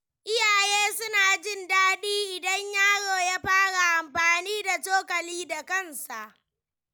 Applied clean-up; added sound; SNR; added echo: none; none; none; none.